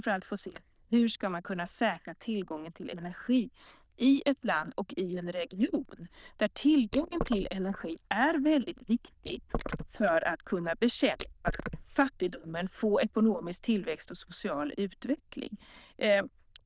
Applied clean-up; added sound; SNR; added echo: neural diffusion model UNIVERSE++.